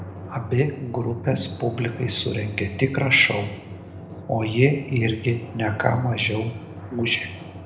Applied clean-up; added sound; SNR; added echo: none; Drum; 13 dB; reverberation time 0.8 s.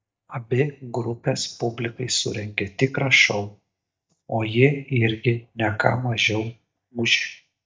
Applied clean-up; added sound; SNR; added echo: neural mask model DeepFilterNet 3.